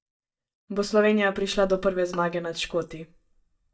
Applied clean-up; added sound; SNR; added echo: neural mask model DeepFilterNet 3.